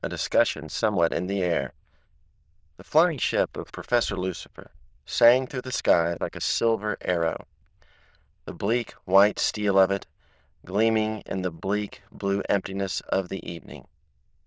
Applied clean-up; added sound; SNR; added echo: neural diffusion model UNIVERSE++.